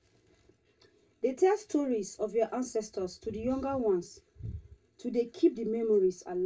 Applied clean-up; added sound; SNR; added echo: none; none; none; reverberation time 0.1 s.